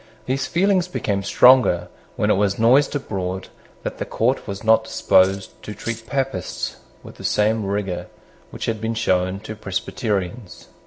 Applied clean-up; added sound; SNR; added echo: none; Cutlery, silverware; 19 dB; none.